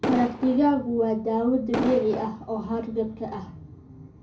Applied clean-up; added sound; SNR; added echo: none; Explosion; 3 dB; reverberation time 0.4 s.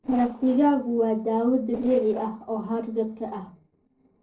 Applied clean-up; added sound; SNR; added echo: neural separator model SepFormer DNS4.